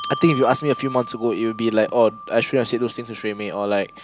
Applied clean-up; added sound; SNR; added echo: none; Bell; 14 dB; none.